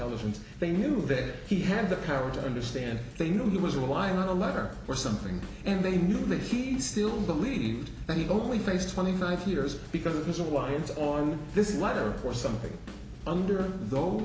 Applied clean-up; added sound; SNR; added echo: none; Drum / Drum kit; 19 dB; none.